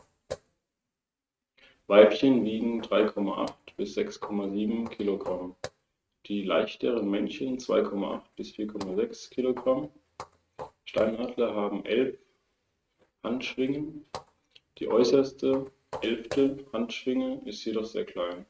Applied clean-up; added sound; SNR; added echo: neural mask model RNNoise.